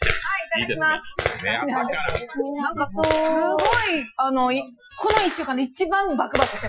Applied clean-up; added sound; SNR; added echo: classical method Wiener filter.